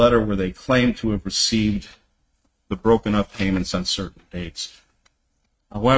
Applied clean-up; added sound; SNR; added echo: neural mask model RNNoise.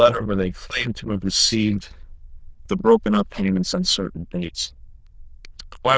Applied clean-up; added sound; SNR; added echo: neural diffusion model UNIVERSE++.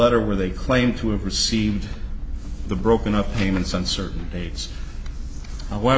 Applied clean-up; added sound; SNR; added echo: none; Wind; 16 dB; none.